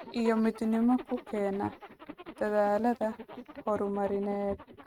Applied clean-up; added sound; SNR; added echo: neural mask model RNNoise.